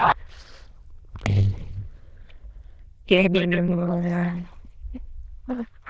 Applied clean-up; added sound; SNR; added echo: neural diffusion model UNIVERSE++.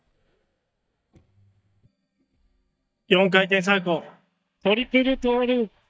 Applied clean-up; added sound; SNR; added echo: neural mask model DeepFilterNet 3.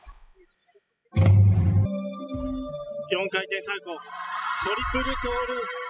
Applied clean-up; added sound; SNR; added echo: classical method spectral subtraction.